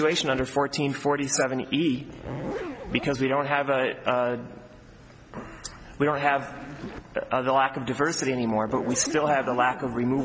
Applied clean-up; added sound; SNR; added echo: none; Zipper (clothing); 14 dB; none.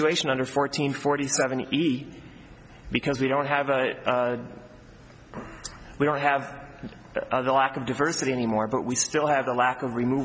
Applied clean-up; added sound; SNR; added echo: none; none; none; none.